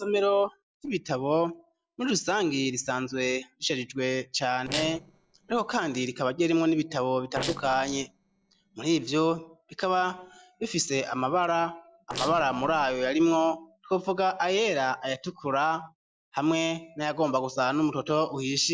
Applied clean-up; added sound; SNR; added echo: neural separator model SepFormer DNS4.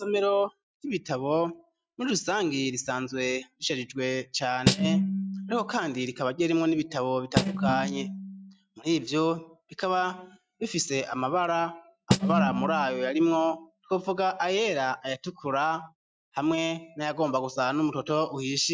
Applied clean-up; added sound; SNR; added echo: neural mask model RNNoise.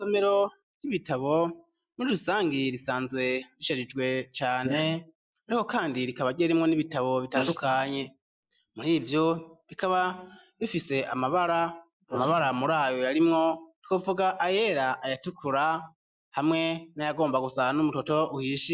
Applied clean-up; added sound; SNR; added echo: neural mask model Resemble Enhance denoiser.